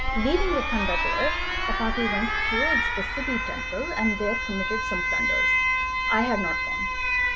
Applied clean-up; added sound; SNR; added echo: none; Alarm; -4 dB; none.